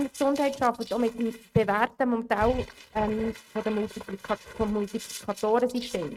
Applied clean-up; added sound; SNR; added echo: neural mask model RNNoise.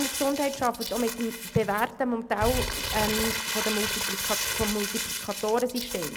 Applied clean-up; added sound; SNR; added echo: none; Crumpling, crinkling; 3 dB; none.